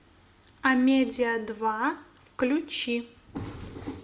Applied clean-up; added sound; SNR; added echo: none; none; none; none.